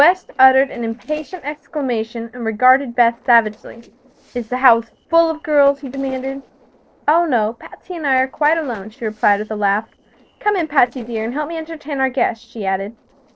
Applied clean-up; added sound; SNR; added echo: neural separator model SepFormer DNS4.